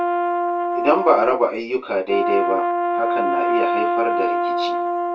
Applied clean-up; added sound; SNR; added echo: none; Brass instrument; -2 dB; reverberation time 0.2 s.